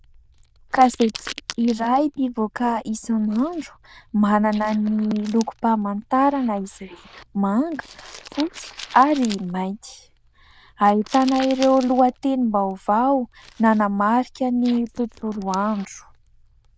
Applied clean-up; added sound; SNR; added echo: neural diffusion model UNIVERSE++.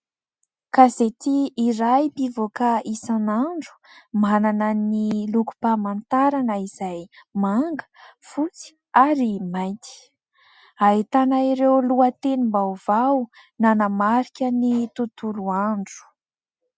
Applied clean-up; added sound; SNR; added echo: none; none; none; none.